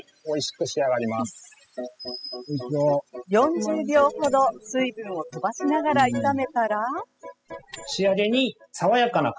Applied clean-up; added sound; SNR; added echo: classical method spectral subtraction.